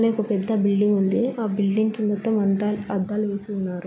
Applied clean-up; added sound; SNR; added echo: none; none; none; none.